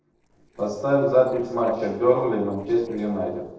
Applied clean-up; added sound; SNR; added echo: neural separator model SepFormer DNS4.